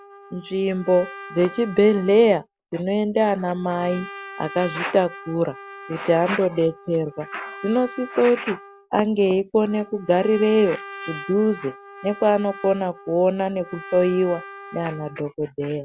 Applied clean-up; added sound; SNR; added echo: none; Trumpet; 17 dB; none.